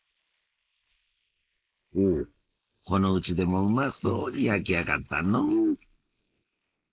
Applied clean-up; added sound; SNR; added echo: neural mask model Resemble Enhance denoiser.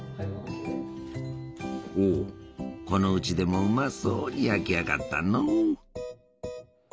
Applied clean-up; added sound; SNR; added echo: none; none; none; none.